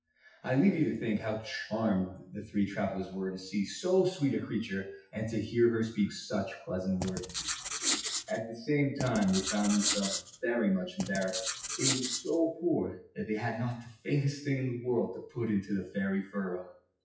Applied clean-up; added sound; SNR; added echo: classical method WPE with log-MMSE.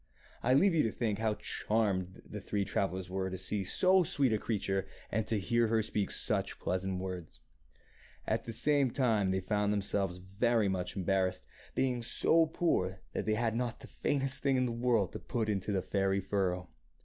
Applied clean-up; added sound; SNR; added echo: none; none; none; none.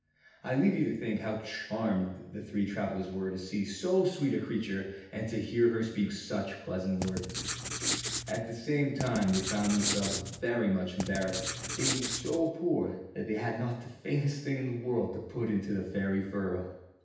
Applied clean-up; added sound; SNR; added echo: none; Writing; 3 dB; reverberation time 0.9 s.